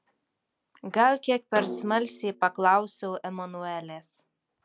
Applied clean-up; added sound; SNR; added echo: none; Snare drum; 13 dB; none.